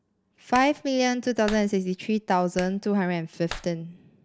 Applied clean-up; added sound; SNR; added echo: none; Clapping; 18 dB; none.